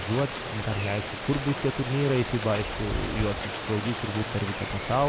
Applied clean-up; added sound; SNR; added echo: none; Rain; 4 dB; none.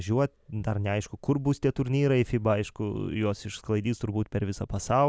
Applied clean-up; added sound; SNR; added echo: none; none; none; none.